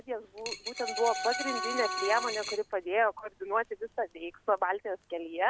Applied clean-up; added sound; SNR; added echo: none; Wind instrument, woodwind instrument + Coin (dropping); 4 dB; none.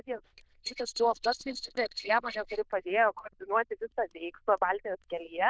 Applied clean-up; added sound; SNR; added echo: neural diffusion model UNIVERSE++.